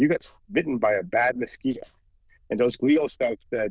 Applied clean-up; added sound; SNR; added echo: neural diffusion model UNIVERSE++.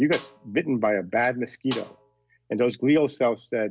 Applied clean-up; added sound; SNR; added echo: none; Snare drum; 18 dB; none.